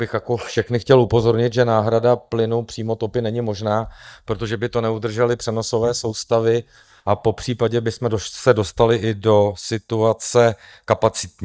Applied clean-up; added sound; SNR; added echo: neural mask model DeepFilterNet 3.